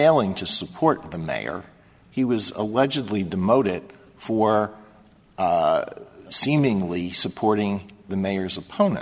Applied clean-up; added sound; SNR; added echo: none; none; none; none.